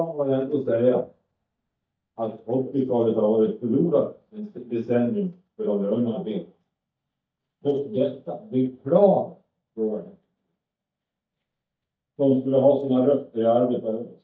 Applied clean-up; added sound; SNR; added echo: neural mask model DeepFilterNet 3.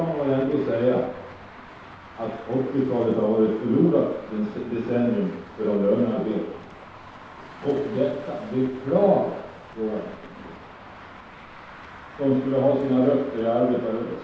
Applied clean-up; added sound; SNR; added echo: none; Traffic noise, roadway noise; 18 dB; reverberation time 0.8 s.